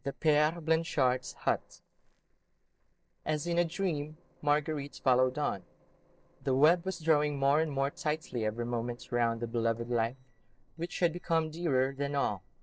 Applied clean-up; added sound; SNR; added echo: neural separator model SepFormer DNS4.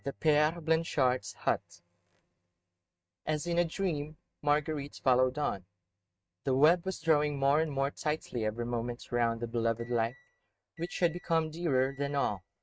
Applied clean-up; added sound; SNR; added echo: neural mask model RNNoise.